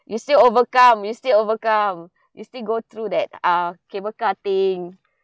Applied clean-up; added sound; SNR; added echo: none; none; none; none.